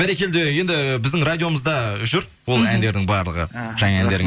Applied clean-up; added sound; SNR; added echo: none; none; none; none.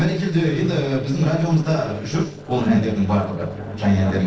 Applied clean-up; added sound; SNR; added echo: neural separator model SepFormer DNS4.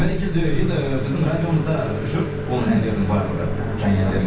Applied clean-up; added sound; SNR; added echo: none; Microwave oven; 2 dB; reverberation time 0.7 s.